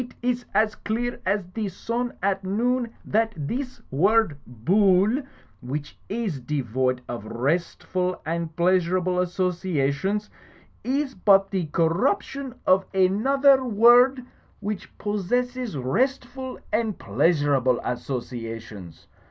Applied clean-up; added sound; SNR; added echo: none; none; none; none.